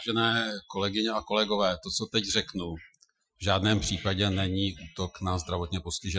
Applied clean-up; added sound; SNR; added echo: classical method Wiener filter.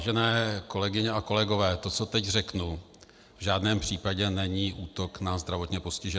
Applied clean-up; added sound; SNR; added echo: none; none; none; none.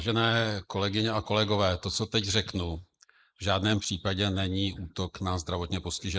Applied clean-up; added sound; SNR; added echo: neural mask model Resemble Enhance denoiser.